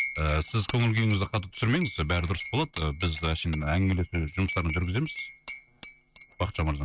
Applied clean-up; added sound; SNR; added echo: neural mask model RNNoise.